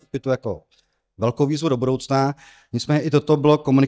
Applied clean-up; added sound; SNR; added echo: neural mask model DeepFilterNet 3.